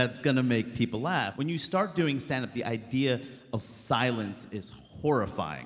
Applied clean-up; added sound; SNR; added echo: none; none; none; none.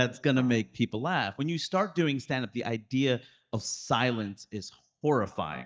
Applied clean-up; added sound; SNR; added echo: neural mask model DeepFilterNet 3.